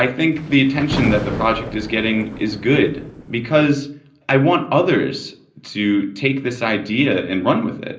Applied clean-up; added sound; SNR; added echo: none; Thunder; 9 dB; reverberation time 0.5 s.